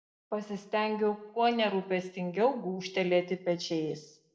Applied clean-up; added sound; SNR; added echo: none; none; none; reverberation time 0.5 s.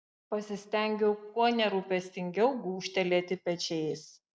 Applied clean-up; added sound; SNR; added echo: none; none; none; none.